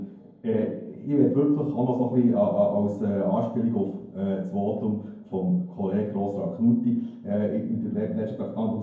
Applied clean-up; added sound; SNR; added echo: none; none; none; reverberation time 0.9 s.